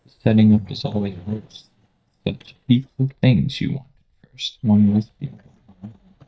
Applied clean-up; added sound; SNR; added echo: neural mask model DeepFilterNet 3.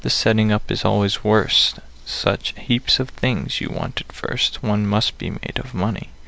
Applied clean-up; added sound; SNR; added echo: none; none; none; none.